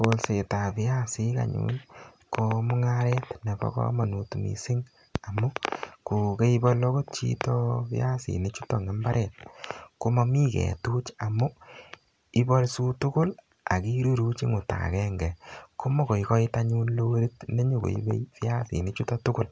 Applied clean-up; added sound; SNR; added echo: none; none; none; none.